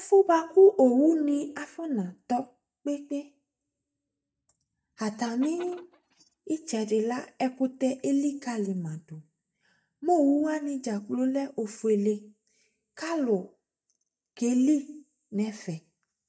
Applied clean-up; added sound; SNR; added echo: neural mask model DeepFilterNet 3.